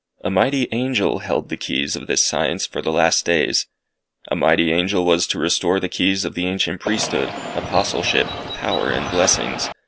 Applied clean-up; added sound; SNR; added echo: none; Bird; 7 dB; none.